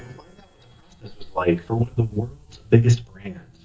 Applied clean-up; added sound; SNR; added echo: neural mask model DeepFilterNet 3.